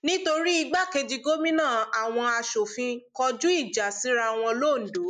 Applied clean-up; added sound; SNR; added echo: none; none; none; none.